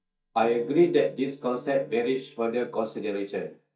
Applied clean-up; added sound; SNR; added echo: neural mask model DeepFilterNet 3.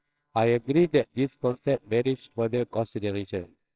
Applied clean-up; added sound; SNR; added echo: neural separator model SepFormer WHAMR!.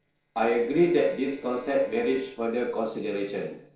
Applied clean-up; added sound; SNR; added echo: neural separator model SepFormer DNS4.